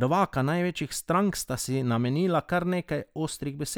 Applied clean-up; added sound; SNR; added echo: none; none; none; none.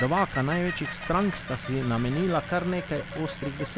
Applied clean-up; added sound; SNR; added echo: none; Bicycle; 6 dB; none.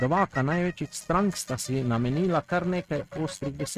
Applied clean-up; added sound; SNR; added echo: neural mask model RNNoise.